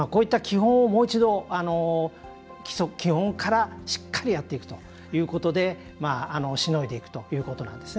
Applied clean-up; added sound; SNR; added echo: none; none; none; none.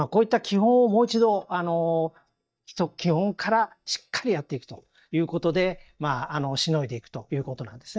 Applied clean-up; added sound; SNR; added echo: neural mask model DeepFilterNet 3.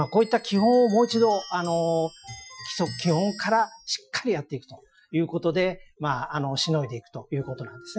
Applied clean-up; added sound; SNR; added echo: classical method Wiener filter.